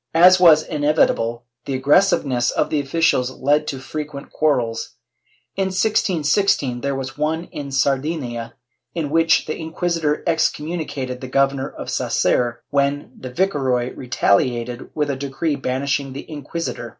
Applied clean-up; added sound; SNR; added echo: none; none; none; none.